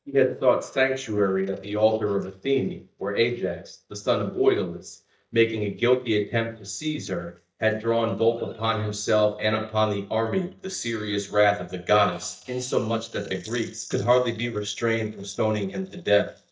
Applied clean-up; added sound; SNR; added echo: neural mask model DeepFilterNet 3.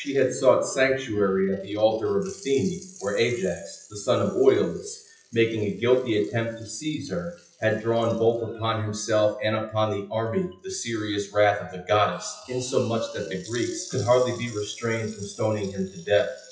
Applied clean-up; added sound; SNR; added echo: classical method WPE with log-MMSE.